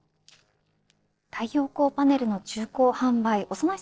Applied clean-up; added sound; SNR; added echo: neural separator model SepFormer DNS4.